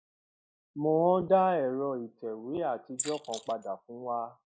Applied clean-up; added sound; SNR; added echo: neural mask model Resemble Enhance denoiser.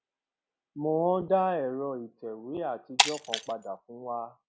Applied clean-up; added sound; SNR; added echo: none; Shatter; 1 dB; none.